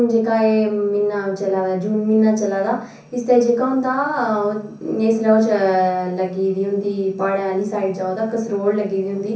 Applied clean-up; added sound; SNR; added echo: none; none; none; reverberation time 0.6 s.